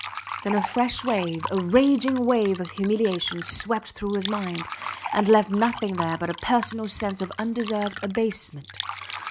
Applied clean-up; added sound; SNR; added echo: none; Fill (with liquid); 11 dB; none.